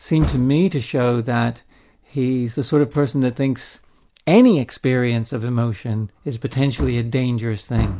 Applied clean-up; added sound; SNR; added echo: none; Wood; 14 dB; none.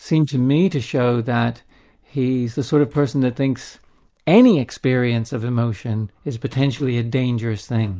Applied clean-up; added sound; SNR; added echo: neural mask model Resemble Enhance denoiser.